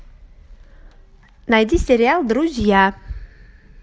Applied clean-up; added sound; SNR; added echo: none; none; none; none.